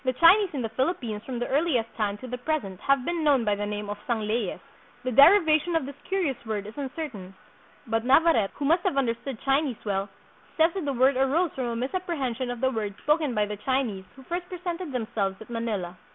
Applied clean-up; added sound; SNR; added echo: none; none; none; none.